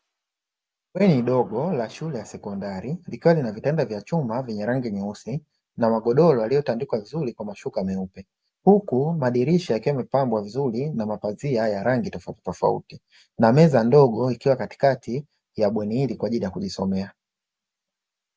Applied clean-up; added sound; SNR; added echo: none; none; none; none.